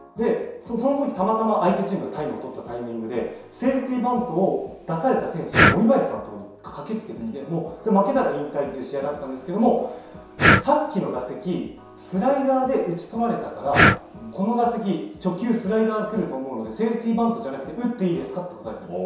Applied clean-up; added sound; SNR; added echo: none; Breathing; 1 dB; reverberation time 0.7 s.